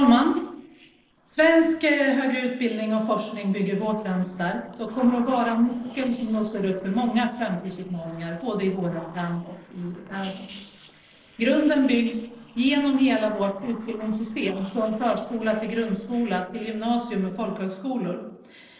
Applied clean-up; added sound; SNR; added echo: neural separator model SepFormer DNS4.